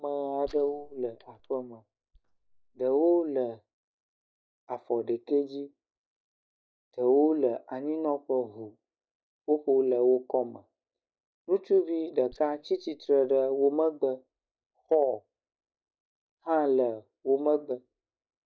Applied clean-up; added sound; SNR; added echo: neural mask model DeepFilterNet 3.